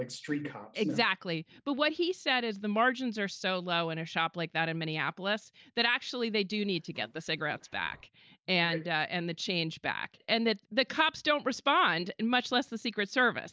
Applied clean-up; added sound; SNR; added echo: neural mask model Resemble Enhance denoiser.